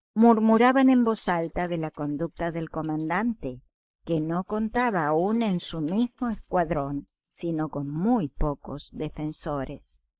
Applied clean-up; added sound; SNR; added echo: neural mask model Resemble Enhance denoiser.